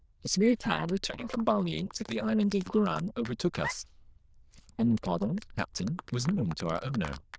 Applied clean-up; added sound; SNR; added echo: neural diffusion model UNIVERSE++.